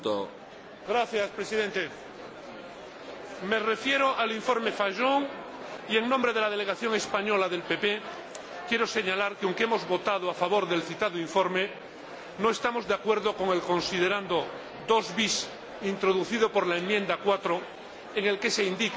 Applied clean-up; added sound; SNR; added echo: none; none; none; none.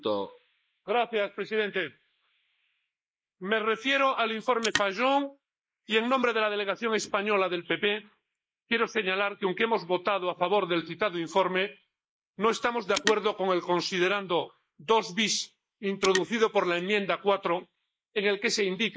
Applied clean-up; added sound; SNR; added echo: neural mask model Resemble Enhance denoiser.